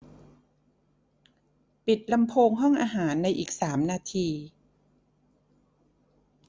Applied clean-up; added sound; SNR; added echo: none; none; none; none.